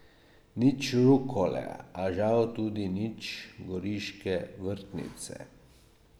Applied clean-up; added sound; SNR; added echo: none; none; none; none.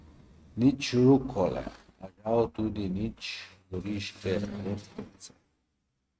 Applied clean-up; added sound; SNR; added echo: neural mask model RNNoise.